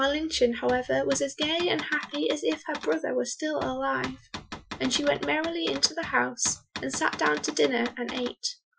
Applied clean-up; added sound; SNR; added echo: classical method Wiener filter.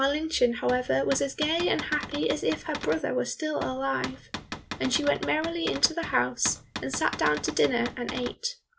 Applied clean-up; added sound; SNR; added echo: none; Cupboard open or close / Door; 11 dB; none.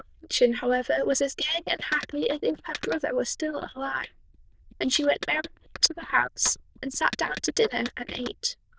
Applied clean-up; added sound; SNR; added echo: neural diffusion model UNIVERSE++.